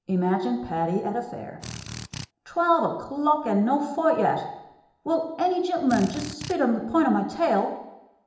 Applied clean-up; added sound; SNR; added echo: none; Drill; 12 dB; reverberation time 0.8 s.